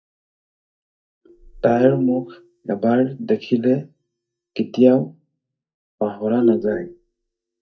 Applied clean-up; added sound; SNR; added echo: neural mask model DeepFilterNet 3.